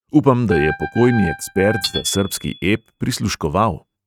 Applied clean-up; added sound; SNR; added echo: neural mask model RNNoise.